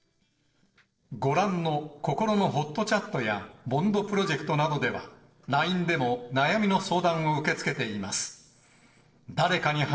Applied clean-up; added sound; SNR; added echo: neural separator model SepFormer DNS4.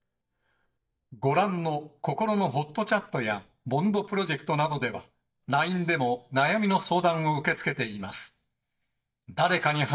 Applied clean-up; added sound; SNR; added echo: neural mask model DeepFilterNet 3.